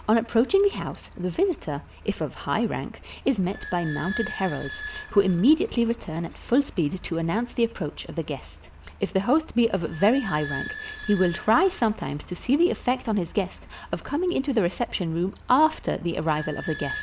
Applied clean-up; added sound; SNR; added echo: none; Squeak / Idling; 15 dB; none.